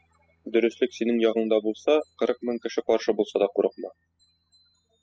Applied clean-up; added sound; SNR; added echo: classical method spectral subtraction.